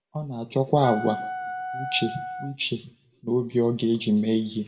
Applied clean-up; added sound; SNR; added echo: none; Wind instrument, woodwind instrument; 8 dB; reverberation time 0.4 s.